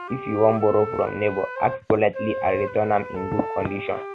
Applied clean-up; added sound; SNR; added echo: none; Wind instrument, woodwind instrument; 9 dB; none.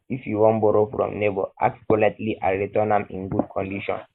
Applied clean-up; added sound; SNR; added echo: neural mask model Resemble Enhance denoiser.